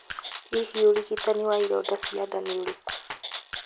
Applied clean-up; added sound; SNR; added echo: none; Rattle (instrument); 11 dB; none.